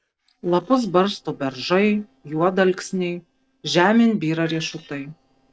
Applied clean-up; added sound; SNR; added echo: neural separator model SepFormer DNS4.